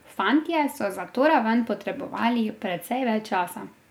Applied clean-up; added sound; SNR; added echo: none; none; none; none.